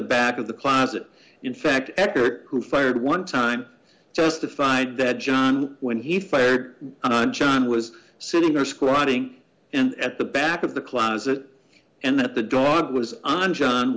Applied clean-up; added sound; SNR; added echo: none; none; none; none.